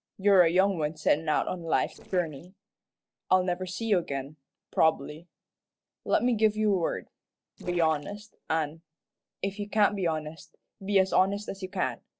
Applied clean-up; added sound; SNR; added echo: neural separator model SepFormer DNS4.